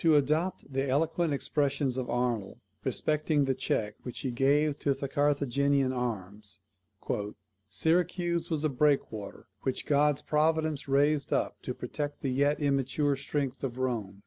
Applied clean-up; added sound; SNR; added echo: none; none; none; none.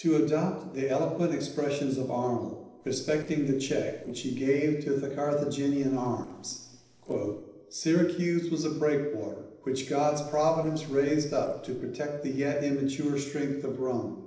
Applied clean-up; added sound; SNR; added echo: neural separator model SepFormer DNS4.